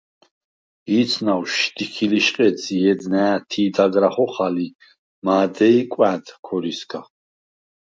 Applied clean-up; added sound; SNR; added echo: none; none; none; none.